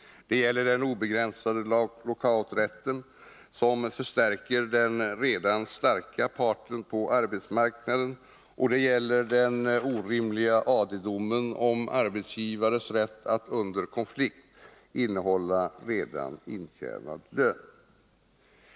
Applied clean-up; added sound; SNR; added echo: none; none; none; none.